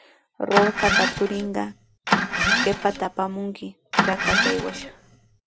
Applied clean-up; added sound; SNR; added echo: none; Engine starting; -2 dB; none.